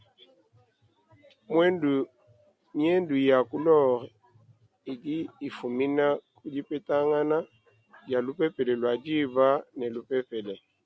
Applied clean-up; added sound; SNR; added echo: none; none; none; none.